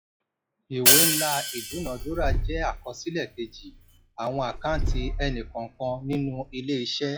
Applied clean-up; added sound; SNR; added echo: classical method log-MMSE.